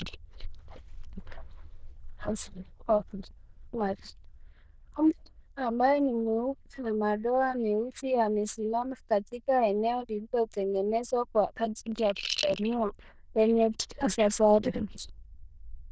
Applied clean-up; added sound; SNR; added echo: neural diffusion model UNIVERSE++.